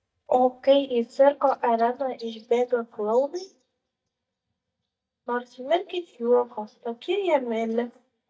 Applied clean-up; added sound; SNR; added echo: neural mask model DeepFilterNet 3.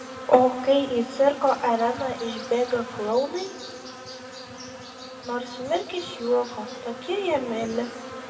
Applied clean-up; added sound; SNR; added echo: none; Insect; 13 dB; reverberation time 1.4 s.